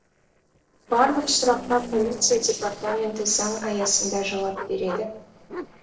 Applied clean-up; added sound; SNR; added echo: neural separator model SepFormer DNS4.